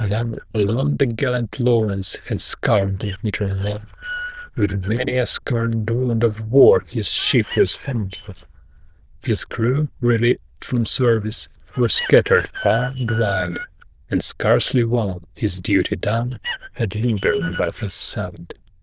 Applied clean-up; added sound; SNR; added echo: neural diffusion model UNIVERSE++.